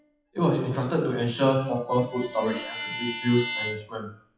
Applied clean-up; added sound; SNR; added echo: classical method WPE with log-MMSE.